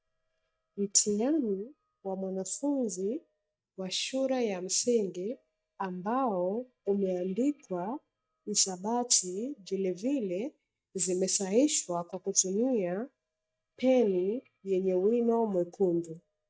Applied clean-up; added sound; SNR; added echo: neural mask model DeepFilterNet 3.